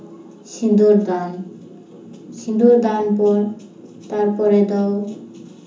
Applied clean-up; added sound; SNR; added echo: none; none; none; reverberation time 0.8 s.